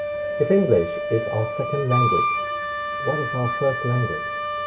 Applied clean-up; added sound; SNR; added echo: none; Wind instrument, woodwind instrument; 2 dB; reverberation time 0.2 s.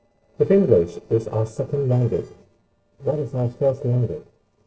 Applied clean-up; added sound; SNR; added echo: neural separator model SepFormer DNS4.